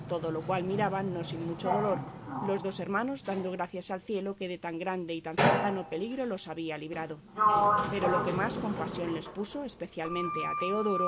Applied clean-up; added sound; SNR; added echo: none; Sliding door; 0 dB; none.